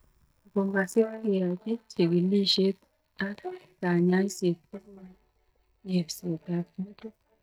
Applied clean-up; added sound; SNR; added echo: neural mask model DeepFilterNet 3.